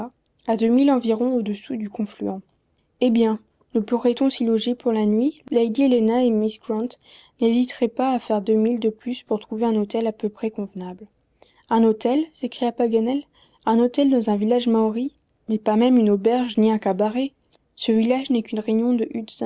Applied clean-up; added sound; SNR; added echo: none; none; none; none.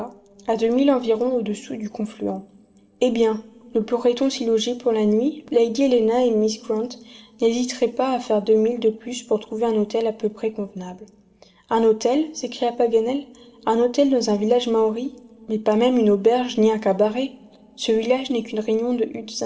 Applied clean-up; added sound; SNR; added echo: none; none; none; reverberation time 1.1 s.